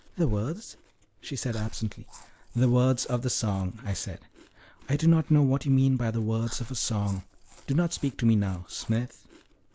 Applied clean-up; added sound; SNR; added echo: none; Chewing, mastication; 19 dB; none.